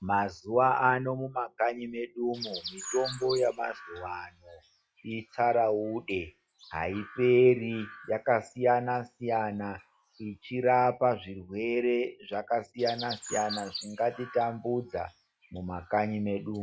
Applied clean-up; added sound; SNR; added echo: classical method log-MMSE.